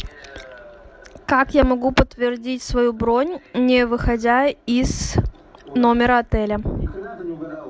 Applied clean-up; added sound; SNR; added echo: none; none; none; none.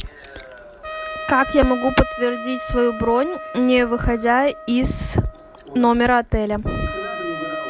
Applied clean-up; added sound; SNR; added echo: none; Trumpet; 12 dB; none.